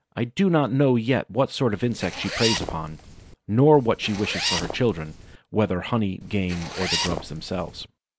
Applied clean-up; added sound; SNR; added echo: none; Zipper (clothing); 8 dB; none.